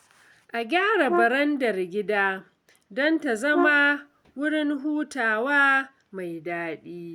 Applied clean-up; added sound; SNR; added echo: none; Brass instrument; 6 dB; none.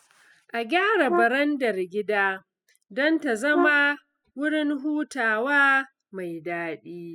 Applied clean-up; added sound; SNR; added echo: classical method spectral subtraction.